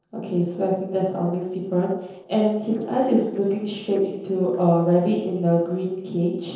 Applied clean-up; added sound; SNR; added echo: neural separator model SepFormer DNS4.